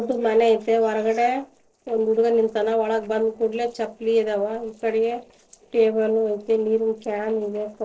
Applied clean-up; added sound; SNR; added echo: neural separator model SepFormer DNS4.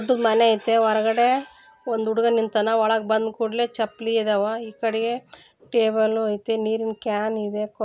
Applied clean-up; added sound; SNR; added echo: none; none; none; none.